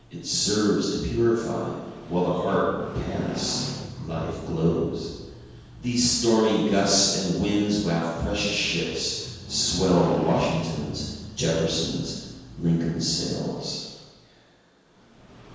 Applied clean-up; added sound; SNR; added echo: none; Motorcycle; 15 dB; reverberation time 1.2 s.